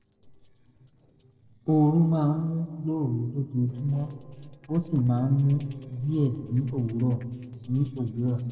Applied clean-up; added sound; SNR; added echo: neural separator model SepFormer DNS4.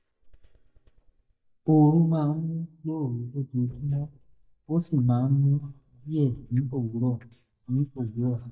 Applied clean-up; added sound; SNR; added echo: neural mask model DeepFilterNet 3.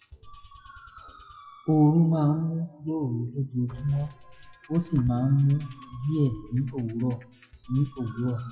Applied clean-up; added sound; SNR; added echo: classical method WPE with log-MMSE.